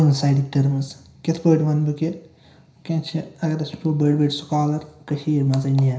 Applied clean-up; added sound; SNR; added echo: none; none; none; reverberation time 0.5 s.